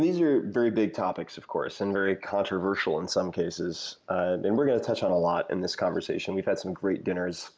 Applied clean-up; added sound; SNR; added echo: none; none; none; none.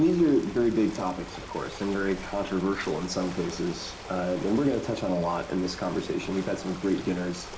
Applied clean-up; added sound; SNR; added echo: none; Ocean; 13 dB; reverberation time 0.4 s.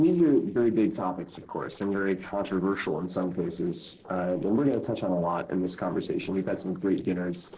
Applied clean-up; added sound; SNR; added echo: neural separator model SepFormer DNS4.